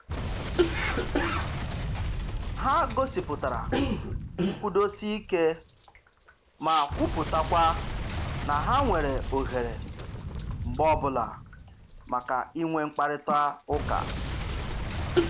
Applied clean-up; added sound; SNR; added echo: none; Boom + Cough; 2 dB; none.